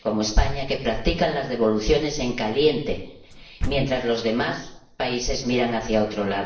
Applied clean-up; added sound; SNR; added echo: neural separator model SepFormer DNS4.